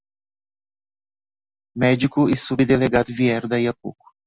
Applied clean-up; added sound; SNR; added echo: none; none; none; none.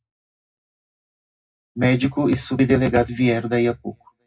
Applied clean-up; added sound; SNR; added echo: none; none; none; reverberation time 0.2 s.